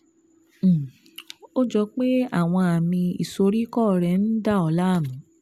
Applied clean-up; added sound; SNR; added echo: none; none; none; none.